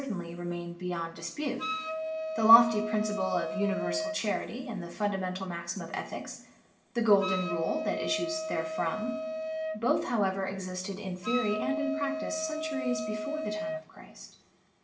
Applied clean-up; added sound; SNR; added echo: none; Wind instrument, woodwind instrument; 5 dB; reverberation time 0.8 s.